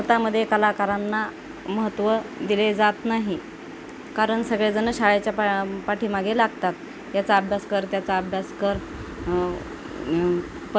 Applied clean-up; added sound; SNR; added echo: none; none; none; none.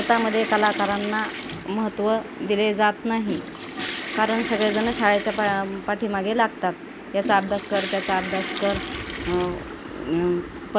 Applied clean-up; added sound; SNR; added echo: none; Toilet flush / Water; 10 dB; none.